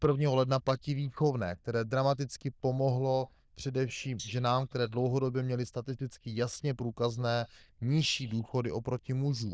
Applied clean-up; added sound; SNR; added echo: neural diffusion model UNIVERSE++.